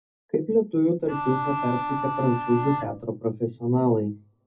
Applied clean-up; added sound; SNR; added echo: none; Bowed string instrument; 4 dB; reverberation time 0.3 s.